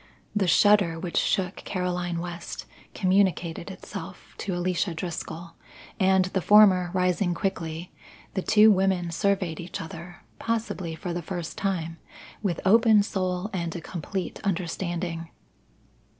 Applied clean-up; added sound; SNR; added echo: none; none; none; none.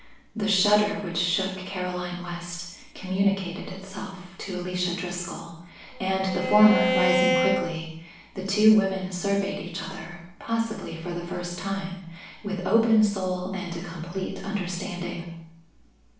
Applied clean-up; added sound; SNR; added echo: none; Bowed string instrument; 0 dB; reverberation time 0.7 s.